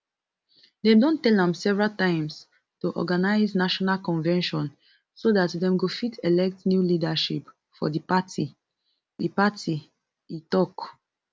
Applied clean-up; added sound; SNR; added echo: none; none; none; none.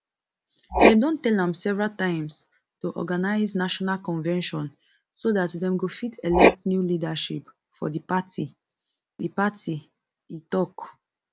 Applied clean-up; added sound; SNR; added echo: none; Writing; 2 dB; none.